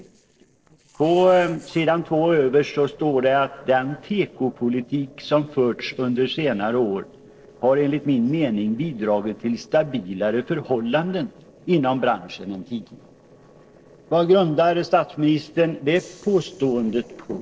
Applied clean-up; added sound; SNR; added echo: neural separator model SepFormer DNS4.